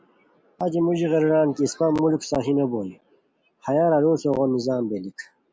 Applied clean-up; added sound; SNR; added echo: none; none; none; none.